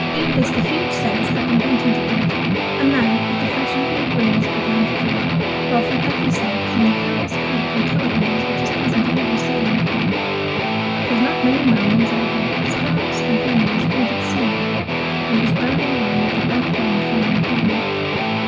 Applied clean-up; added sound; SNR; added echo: none; Guitar; -3 dB; reverberation time 0.1 s.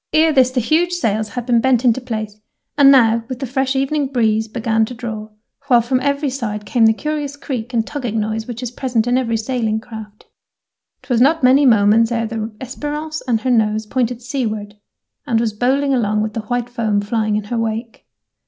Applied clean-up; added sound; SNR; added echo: none; none; none; none.